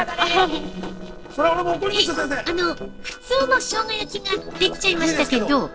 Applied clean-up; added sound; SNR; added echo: neural separator model SepFormer DNS4.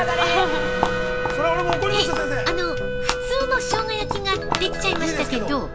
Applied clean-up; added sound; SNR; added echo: none; Walk, footsteps + Wind instrument, woodwind instrument; 1 dB; none.